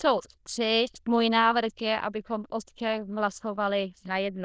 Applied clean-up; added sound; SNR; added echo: neural diffusion model UNIVERSE++.